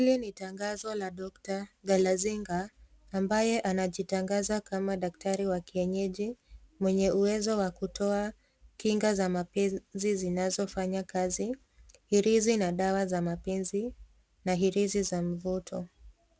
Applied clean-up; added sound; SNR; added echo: none; none; none; none.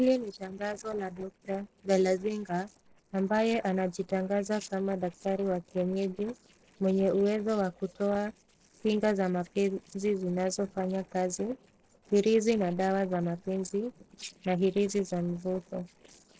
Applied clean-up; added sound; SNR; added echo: neural separator model SepFormer DNS4.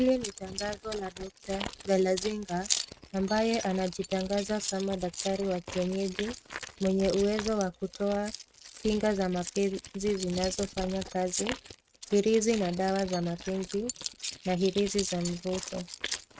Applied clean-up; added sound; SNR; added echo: neural mask model RNNoise.